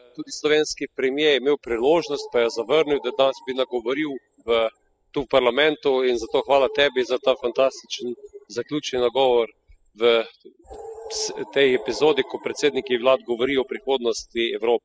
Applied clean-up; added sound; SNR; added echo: classical method spectral subtraction.